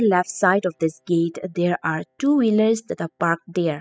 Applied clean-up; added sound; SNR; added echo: classical method spectral subtraction.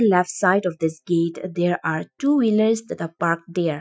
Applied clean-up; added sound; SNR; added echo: classical method Wiener filter.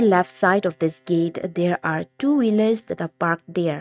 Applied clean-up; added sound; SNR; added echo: neural mask model RNNoise.